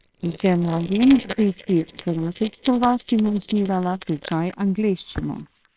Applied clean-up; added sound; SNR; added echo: neural separator model SepFormer WHAMR!.